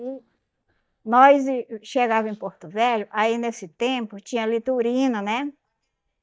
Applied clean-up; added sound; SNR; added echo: neural mask model DeepFilterNet 3.